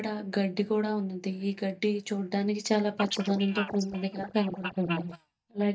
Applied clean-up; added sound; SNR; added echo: neural mask model DeepFilterNet 3.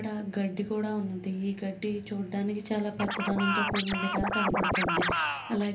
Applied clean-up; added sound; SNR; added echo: none; Scratching (performance technique); -2 dB; reverberation time 0.3 s.